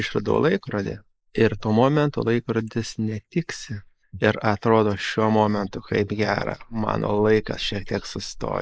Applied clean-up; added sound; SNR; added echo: neural mask model Resemble Enhance denoiser.